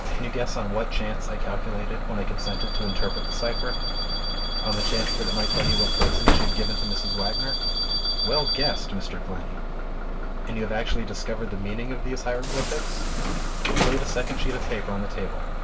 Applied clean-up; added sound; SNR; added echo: none; Bus / Alarm; -5 dB; reverberation time 0.1 s.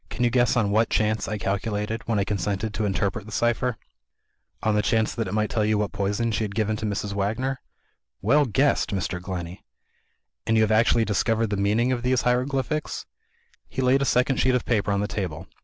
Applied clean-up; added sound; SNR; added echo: none; none; none; none.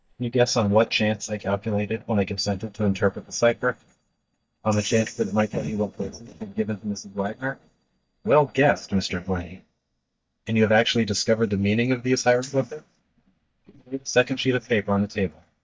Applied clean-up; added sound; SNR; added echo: neural mask model DeepFilterNet 3.